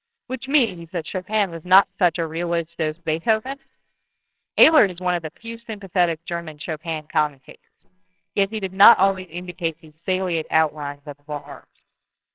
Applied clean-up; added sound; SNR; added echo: neural separator model SepFormer WHAMR!.